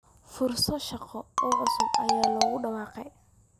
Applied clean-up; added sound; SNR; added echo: none; Marimba, xylophone; -5 dB; none.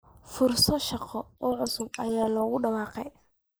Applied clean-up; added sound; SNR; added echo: neural mask model Resemble Enhance denoiser.